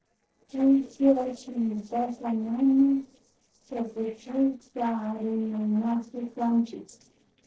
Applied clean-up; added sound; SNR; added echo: neural separator model SepFormer DNS4.